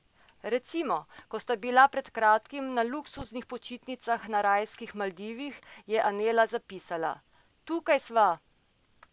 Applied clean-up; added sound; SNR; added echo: none; none; none; none.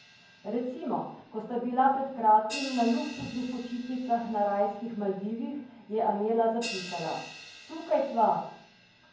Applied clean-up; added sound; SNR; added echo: none; Crash cymbal; 17 dB; reverberation time 0.9 s.